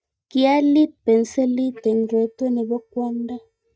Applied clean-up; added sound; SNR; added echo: neural mask model DeepFilterNet 3.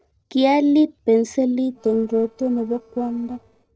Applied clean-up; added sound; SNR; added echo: neural separator model SepFormer DNS4.